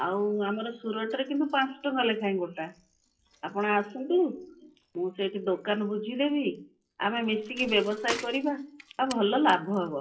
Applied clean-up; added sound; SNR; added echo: classical method WPE with log-MMSE.